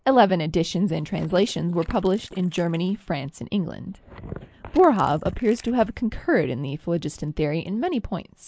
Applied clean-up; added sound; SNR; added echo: neural mask model Resemble Enhance denoiser.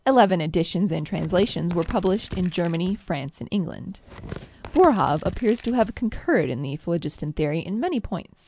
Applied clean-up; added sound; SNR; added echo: none; Tearing; 16 dB; none.